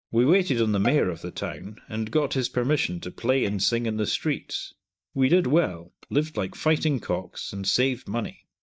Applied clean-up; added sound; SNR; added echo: neural mask model DeepFilterNet 3.